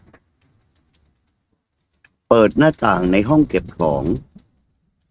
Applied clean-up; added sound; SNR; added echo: neural mask model RNNoise.